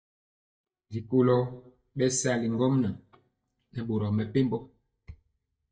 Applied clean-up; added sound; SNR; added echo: neural mask model DeepFilterNet 3.